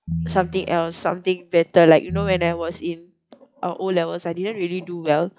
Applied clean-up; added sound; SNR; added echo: classical method log-MMSE.